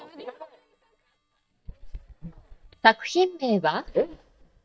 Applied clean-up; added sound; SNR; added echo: neural mask model DeepFilterNet 3.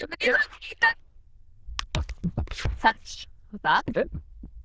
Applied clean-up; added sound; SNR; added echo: neural diffusion model UNIVERSE++.